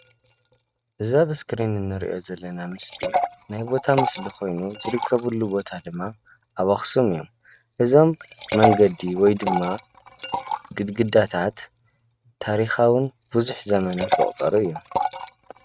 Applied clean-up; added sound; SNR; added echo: neural mask model RNNoise.